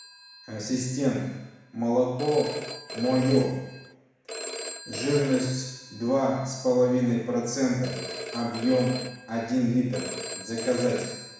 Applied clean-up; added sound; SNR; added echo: none; Telephone; 12 dB; reverberation time 1.1 s.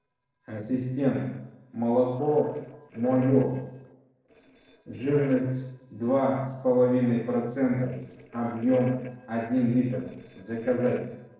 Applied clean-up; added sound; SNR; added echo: neural separator model SepFormer DNS4.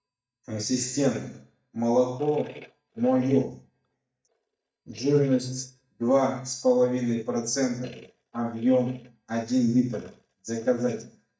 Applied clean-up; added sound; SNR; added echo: neural mask model DeepFilterNet 3.